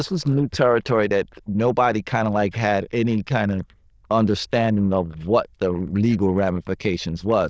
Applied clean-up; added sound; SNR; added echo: neural diffusion model UNIVERSE++.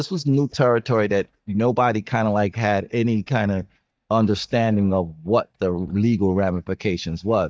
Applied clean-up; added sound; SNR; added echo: neural mask model DeepFilterNet 3.